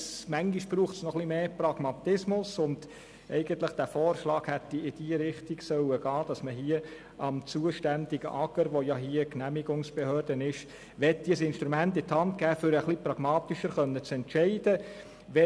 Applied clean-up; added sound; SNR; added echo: none; none; none; none.